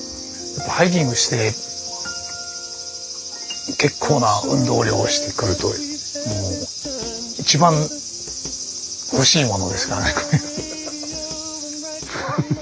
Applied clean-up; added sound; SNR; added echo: none; none; none; none.